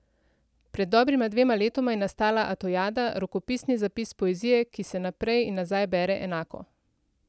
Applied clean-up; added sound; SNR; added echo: none; none; none; none.